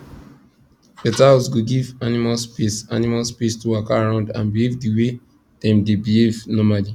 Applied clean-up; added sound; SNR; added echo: none; none; none; none.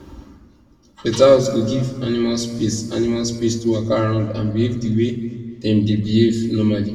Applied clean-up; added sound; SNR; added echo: none; none; none; reverberation time 1.6 s.